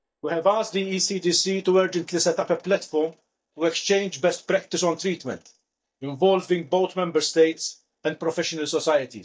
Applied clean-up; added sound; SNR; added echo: neural mask model DeepFilterNet 3.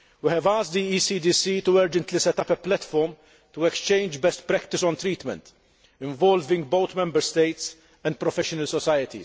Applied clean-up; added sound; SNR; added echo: none; none; none; none.